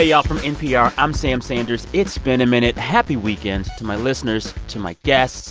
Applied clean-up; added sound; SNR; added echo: none; none; none; none.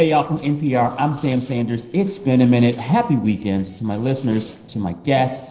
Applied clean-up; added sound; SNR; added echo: neural separator model SepFormer DNS4.